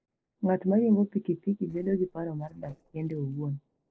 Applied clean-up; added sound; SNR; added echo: neural separator model SepFormer DNS4.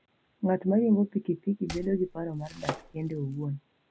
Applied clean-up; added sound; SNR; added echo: none; Domestic sounds, home sounds; 12 dB; none.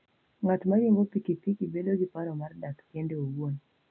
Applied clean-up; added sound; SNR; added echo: none; none; none; none.